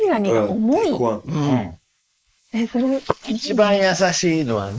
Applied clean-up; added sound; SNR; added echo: neural mask model Resemble Enhance denoiser.